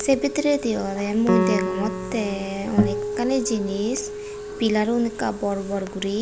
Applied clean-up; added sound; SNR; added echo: none; Piano + Acoustic guitar; 4 dB; none.